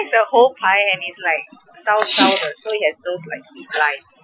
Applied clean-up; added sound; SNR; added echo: classical method Wiener filter.